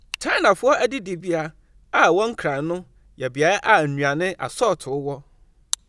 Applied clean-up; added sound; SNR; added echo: none; none; none; none.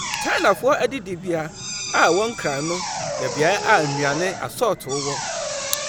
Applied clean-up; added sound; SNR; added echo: none; Drill; 7 dB; none.